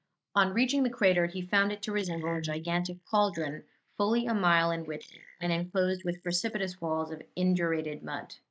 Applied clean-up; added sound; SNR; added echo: neural mask model Resemble Enhance denoiser.